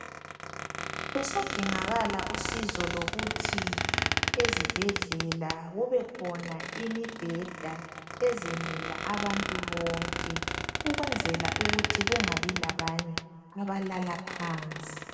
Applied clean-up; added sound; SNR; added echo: none; Squeak; 0 dB; reverberation time 1.8 s.